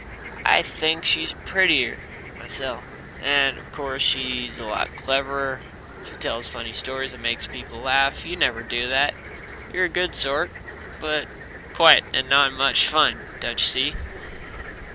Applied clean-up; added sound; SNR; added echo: none; Cricket; 10 dB; none.